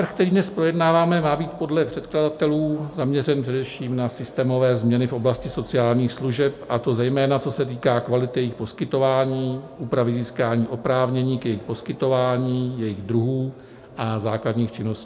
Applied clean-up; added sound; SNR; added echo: none; none; none; reverberation time 1.9 s.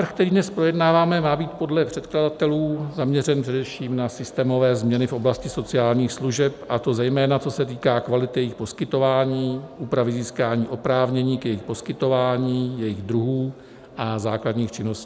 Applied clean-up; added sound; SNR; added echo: none; none; none; none.